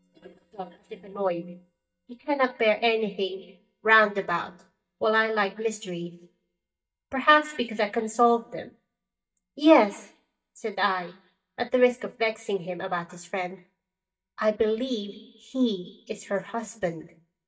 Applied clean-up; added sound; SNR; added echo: neural mask model DeepFilterNet 3.